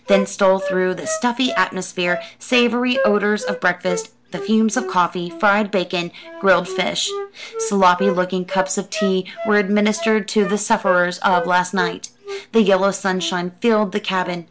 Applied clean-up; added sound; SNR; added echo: none; Wind instrument, woodwind instrument; 10 dB; none.